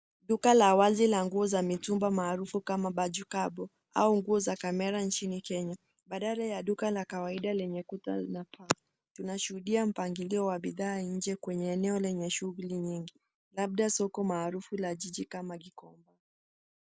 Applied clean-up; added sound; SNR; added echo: none; none; none; none.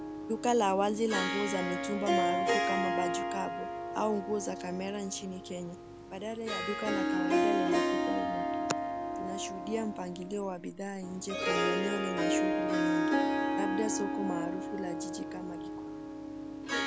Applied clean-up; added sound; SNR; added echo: none; Harp; -3 dB; none.